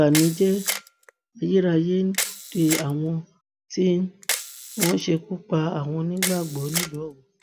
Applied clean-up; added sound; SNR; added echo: none; Camera; 8 dB; none.